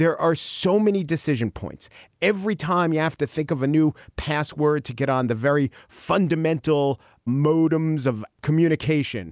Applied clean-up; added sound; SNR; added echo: none; none; none; none.